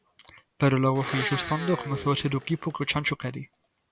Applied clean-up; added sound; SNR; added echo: none; Domestic sounds, home sounds; 9 dB; none.